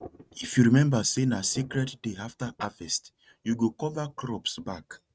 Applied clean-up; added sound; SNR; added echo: neural mask model RNNoise.